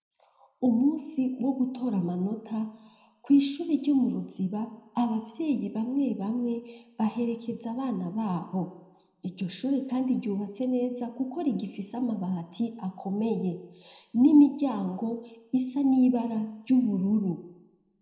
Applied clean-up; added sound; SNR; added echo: none; none; none; reverberation time 0.8 s.